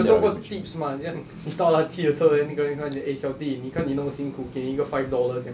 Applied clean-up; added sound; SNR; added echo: none; none; none; none.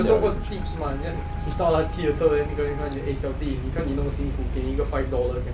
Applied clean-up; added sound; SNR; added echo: none; Traffic noise, roadway noise; 3 dB; none.